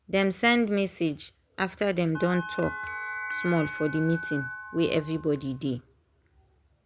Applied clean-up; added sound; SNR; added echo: none; Bell; 9 dB; none.